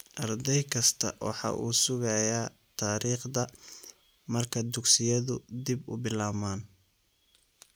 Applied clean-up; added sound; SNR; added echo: none; none; none; none.